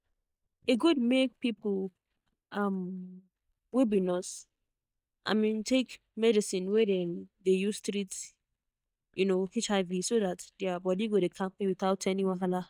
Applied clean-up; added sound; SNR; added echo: neural mask model DeepFilterNet 3.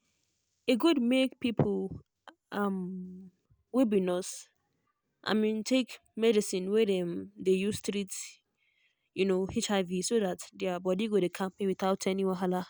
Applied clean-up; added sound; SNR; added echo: none; none; none; none.